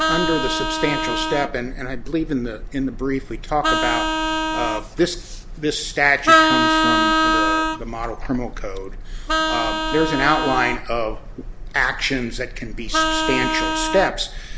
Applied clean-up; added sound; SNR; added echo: none; Vehicle horn, car horn, honking; 0 dB; none.